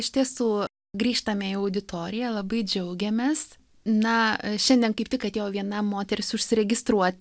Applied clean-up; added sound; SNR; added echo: none; none; none; none.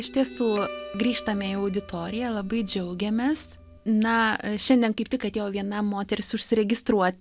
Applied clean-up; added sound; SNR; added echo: none; Guitar; 18 dB; none.